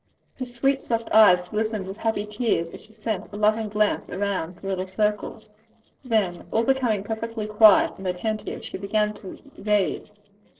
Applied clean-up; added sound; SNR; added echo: neural separator model SepFormer DNS4.